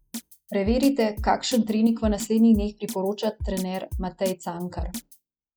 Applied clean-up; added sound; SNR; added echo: classical method log-MMSE.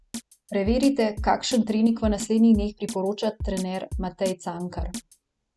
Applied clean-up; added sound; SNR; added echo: none; Drum kit; 11 dB; none.